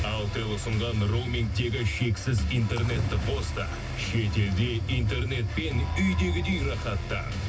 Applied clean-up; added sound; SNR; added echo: none; Cricket / Waves, surf; 16 dB; reverberation time 0.4 s.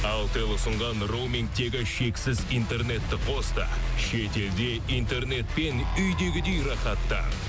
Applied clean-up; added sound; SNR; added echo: none; none; none; none.